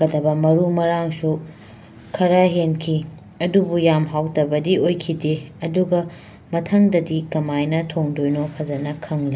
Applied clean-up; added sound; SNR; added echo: none; none; none; none.